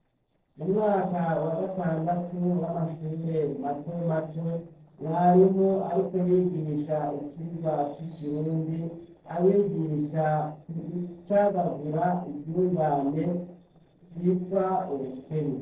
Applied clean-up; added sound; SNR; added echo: neural separator model SepFormer DNS4.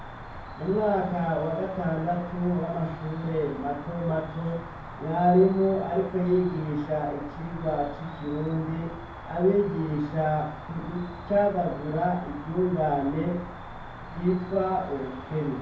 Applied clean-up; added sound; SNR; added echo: none; Cricket; 13 dB; reverberation time 0.9 s.